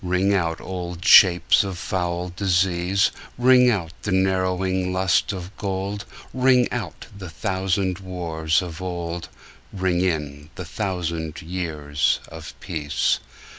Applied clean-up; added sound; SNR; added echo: none; none; none; none.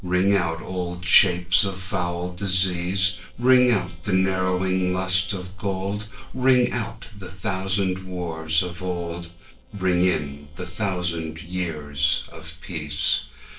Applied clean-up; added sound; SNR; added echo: neural separator model SepFormer DNS4.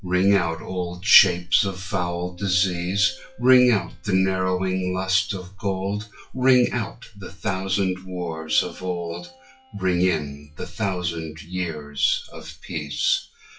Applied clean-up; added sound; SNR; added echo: classical method WPE with log-MMSE.